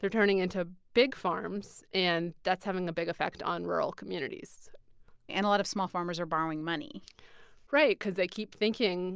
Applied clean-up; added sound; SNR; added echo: none; none; none; none.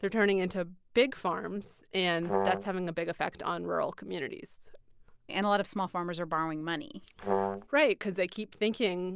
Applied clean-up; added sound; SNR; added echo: none; Brass instrument; 0 dB; none.